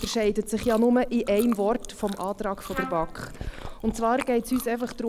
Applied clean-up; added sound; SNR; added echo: none; Chewing, mastication + Trumpet; 12 dB; none.